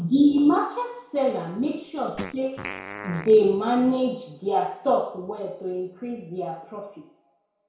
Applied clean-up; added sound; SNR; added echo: none; Fart; 14 dB; reverberation time 0.6 s.